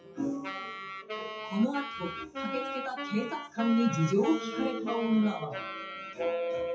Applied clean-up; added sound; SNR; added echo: classical method WPE with log-MMSE.